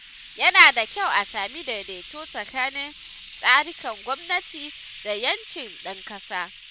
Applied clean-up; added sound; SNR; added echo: none; Frying (food); 15 dB; none.